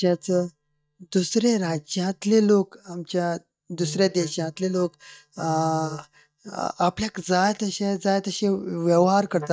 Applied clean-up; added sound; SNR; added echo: neural mask model DeepFilterNet 3.